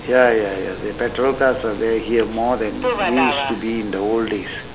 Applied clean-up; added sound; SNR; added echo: none; Subway, metro, underground; 7 dB; none.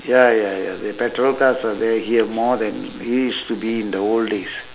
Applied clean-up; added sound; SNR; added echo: none; none; none; none.